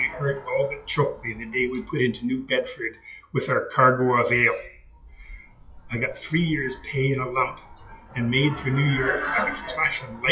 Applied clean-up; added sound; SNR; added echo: classical method WPE with log-MMSE.